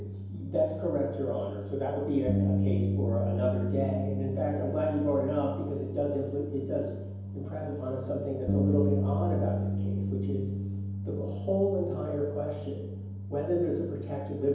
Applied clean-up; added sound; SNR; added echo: none; Bass guitar; 0 dB; reverberation time 1.2 s.